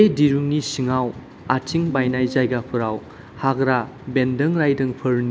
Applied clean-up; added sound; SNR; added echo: none; Piano; 13 dB; none.